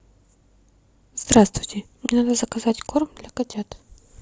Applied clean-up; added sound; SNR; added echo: none; none; none; none.